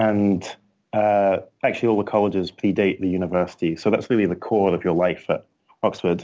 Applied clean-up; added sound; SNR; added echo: none; none; none; none.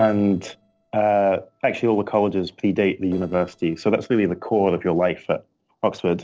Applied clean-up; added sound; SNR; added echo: neural separator model SepFormer DNS4.